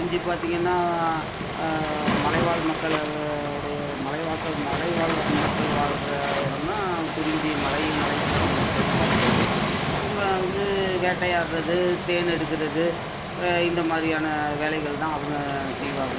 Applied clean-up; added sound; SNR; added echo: none; Waves, surf; 1 dB; none.